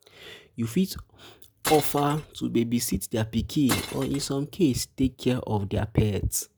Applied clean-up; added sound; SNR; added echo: none; Glass; 9 dB; none.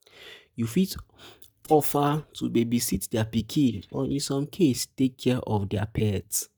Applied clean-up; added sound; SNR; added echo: neural mask model DeepFilterNet 3.